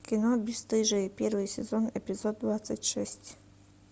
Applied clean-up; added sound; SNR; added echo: none; none; none; none.